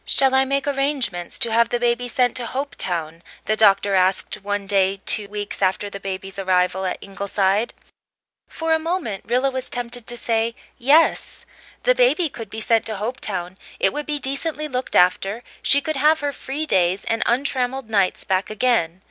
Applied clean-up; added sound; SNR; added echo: none; none; none; none.